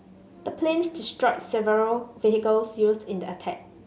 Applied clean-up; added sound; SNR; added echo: none; none; none; none.